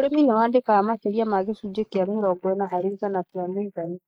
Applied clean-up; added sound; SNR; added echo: neural mask model Resemble Enhance denoiser.